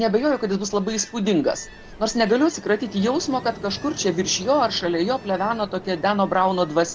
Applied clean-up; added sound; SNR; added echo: none; Ocean; 18 dB; none.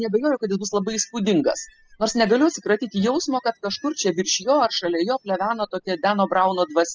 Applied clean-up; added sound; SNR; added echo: classical method spectral subtraction.